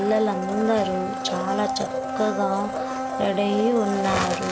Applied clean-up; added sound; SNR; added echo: none; Domestic sounds, home sounds; 4 dB; reverberation time 0.4 s.